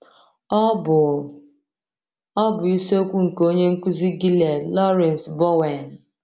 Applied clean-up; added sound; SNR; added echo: none; none; none; none.